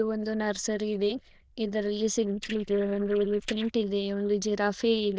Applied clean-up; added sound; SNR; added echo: neural diffusion model UNIVERSE++.